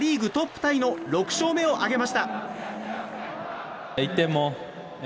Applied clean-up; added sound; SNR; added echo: none; none; none; none.